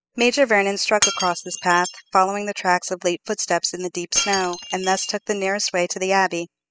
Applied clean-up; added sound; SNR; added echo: classical method spectral subtraction.